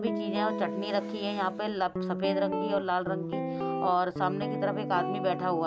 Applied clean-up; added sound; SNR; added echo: none; Guitar; 2 dB; none.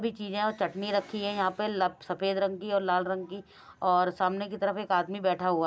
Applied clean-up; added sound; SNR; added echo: none; none; none; none.